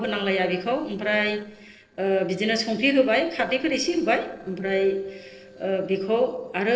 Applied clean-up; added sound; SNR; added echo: neural separator model SepFormer DNS4.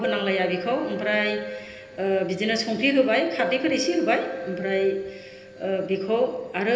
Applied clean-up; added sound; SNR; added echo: none; Keyboard (musical); 11 dB; reverberation time 0.8 s.